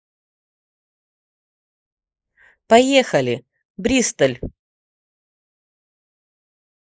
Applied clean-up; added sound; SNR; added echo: neural mask model Resemble Enhance denoiser.